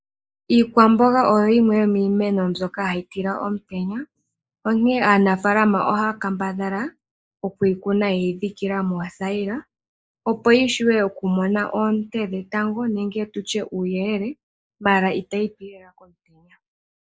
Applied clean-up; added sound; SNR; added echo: neural mask model Resemble Enhance denoiser.